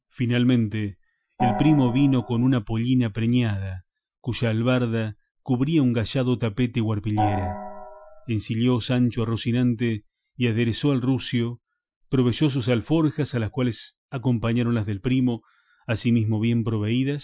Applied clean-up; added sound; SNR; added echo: classical method Wiener filter.